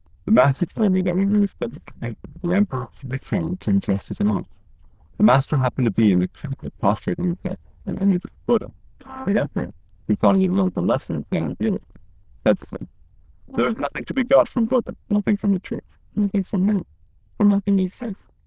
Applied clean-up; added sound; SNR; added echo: neural diffusion model UNIVERSE++.